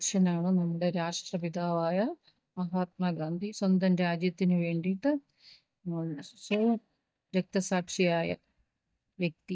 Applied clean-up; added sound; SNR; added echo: neural mask model DeepFilterNet 3.